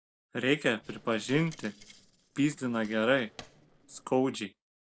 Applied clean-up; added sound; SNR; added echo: neural separator model SepFormer DNS4.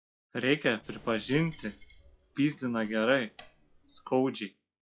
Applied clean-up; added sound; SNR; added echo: classical method log-MMSE.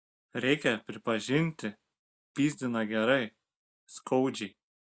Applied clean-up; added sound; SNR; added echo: none; none; none; none.